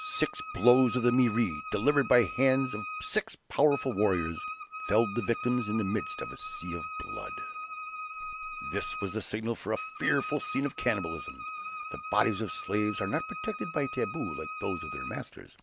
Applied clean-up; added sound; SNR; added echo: none; Wind instrument, woodwind instrument; 9 dB; none.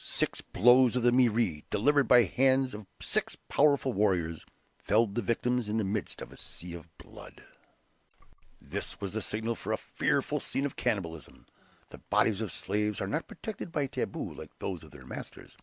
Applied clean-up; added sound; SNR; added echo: none; none; none; none.